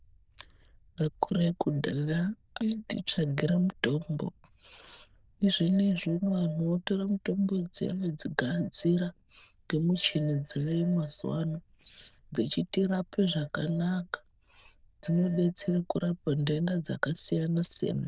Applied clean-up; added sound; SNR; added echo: neural diffusion model UNIVERSE++.